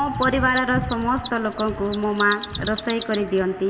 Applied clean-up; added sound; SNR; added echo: none; Mechanisms; 16 dB; reverberation time 1.6 s.